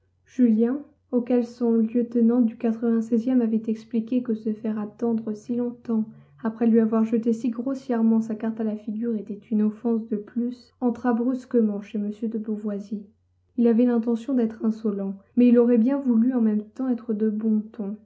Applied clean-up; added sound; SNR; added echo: none; none; none; none.